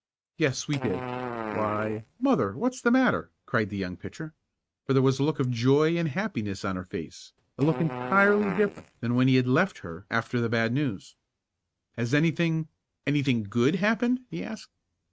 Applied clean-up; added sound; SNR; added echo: neural mask model RNNoise.